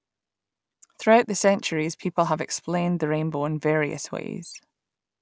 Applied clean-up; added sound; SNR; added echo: none; none; none; none.